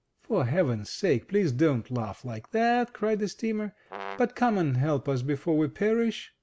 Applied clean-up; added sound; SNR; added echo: none; Brass instrument; 14 dB; none.